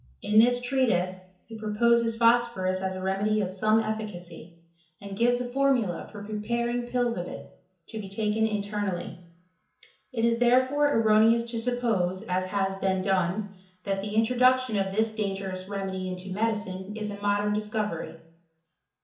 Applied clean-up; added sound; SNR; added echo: none; none; none; reverberation time 0.7 s.